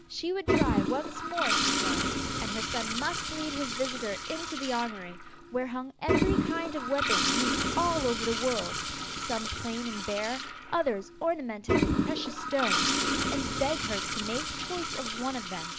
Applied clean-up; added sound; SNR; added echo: none; Toilet flush; -3 dB; none.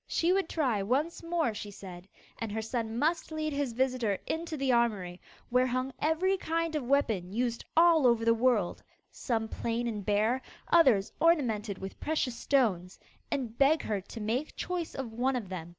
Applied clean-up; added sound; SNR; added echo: none; none; none; none.